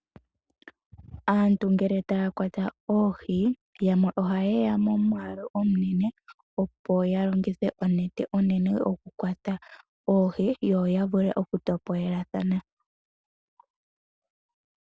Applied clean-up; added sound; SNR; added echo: none; none; none; none.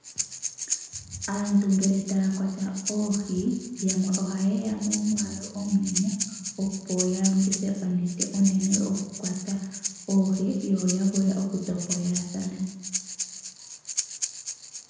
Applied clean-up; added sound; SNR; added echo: none; Breathing; 8 dB; reverberation time 1.0 s.